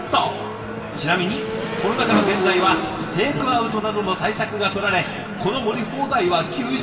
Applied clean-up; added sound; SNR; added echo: none; Motorcycle / Engine; 6 dB; reverberation time 2.2 s.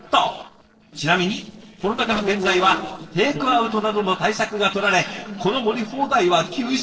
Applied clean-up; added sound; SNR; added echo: neural separator model SepFormer DNS4.